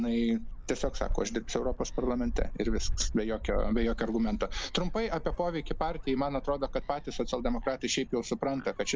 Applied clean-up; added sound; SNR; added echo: none; Gull, seagull; 4 dB; none.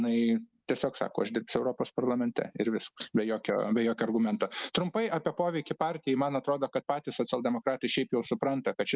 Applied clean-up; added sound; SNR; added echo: none; none; none; none.